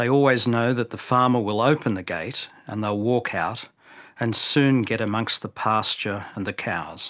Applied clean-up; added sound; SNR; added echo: none; none; none; none.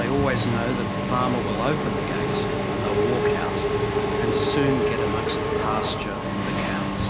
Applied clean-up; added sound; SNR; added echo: none; Engine / Mechanisms; -4 dB; none.